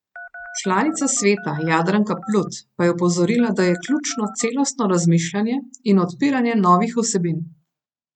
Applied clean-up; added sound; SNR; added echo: neural mask model RNNoise.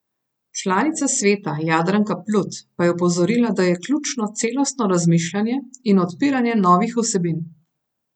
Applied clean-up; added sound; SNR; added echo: none; none; none; none.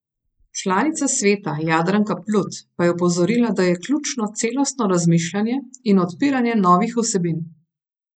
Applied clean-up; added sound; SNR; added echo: neural mask model Resemble Enhance denoiser.